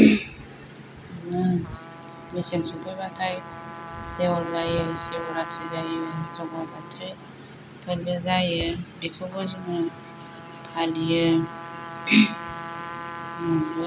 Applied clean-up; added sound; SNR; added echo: none; Trumpet; 13 dB; none.